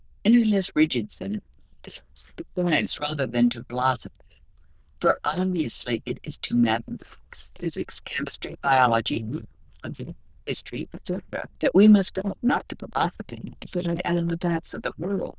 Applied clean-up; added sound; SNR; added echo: neural diffusion model UNIVERSE++.